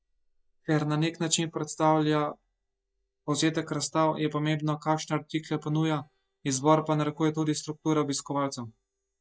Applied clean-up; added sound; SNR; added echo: neural mask model DeepFilterNet 3.